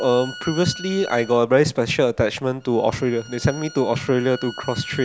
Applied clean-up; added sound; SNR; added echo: none; Bowed string instrument; 18 dB; none.